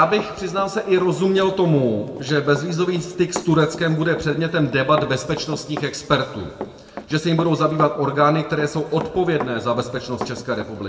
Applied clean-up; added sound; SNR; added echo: none; Run; 15 dB; reverberation time 1.4 s.